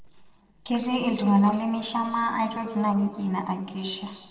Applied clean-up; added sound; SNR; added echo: neural separator model SepFormer DNS4.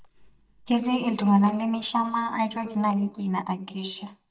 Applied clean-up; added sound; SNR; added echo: neural mask model DeepFilterNet 3.